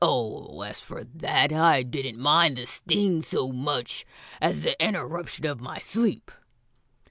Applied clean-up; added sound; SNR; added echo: none; none; none; none.